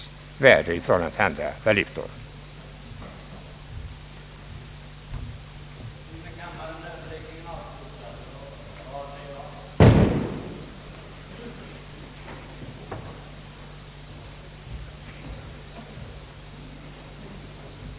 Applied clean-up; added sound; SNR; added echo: none; none; none; none.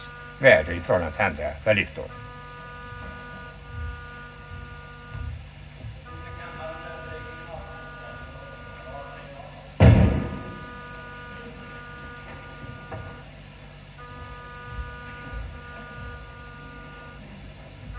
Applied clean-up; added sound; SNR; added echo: none; Wind instrument, woodwind instrument; 17 dB; reverberation time 0.4 s.